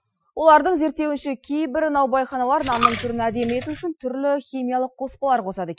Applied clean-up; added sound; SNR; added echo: classical method Wiener filter.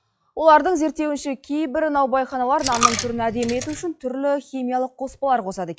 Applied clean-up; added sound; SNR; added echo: classical method log-MMSE.